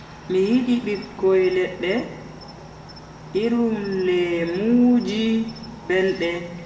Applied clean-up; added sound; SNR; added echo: none; Cricket; 17 dB; reverberation time 1.4 s.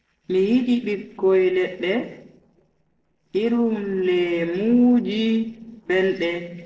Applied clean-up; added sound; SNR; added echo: neural separator model SepFormer DNS4.